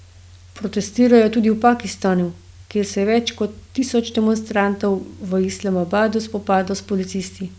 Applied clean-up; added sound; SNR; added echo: none; none; none; none.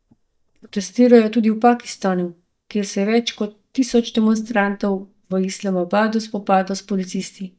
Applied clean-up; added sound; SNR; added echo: neural mask model DeepFilterNet 3.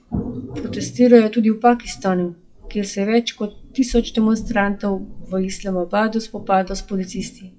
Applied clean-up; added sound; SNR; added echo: classical method WPE with log-MMSE.